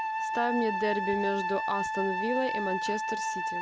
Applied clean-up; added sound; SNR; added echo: none; Wind instrument, woodwind instrument; 0 dB; none.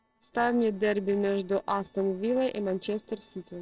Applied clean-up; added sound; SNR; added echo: neural separator model SepFormer DNS4.